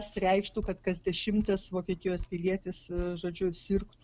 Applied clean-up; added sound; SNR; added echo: none; Drip; 14 dB; none.